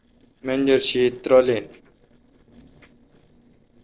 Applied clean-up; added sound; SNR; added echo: neural separator model SepFormer DNS4.